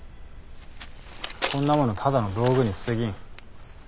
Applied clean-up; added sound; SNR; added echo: none; Shatter; 5 dB; none.